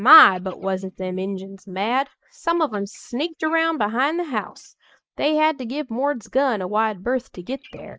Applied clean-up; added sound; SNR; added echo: neural mask model Resemble Enhance denoiser.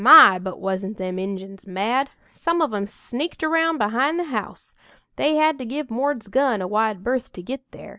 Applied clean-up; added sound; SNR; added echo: none; none; none; none.